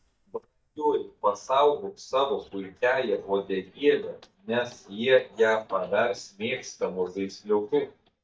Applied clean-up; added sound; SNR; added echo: neural mask model DeepFilterNet 3.